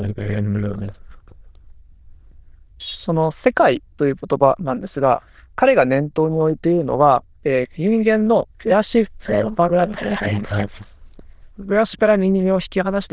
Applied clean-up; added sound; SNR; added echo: neural diffusion model UNIVERSE++.